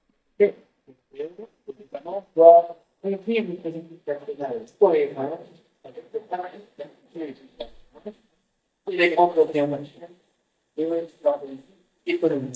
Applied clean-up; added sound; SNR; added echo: neural mask model DeepFilterNet 3.